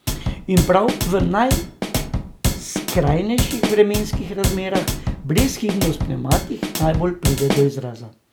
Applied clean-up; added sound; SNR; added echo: none; Drum kit; 2 dB; none.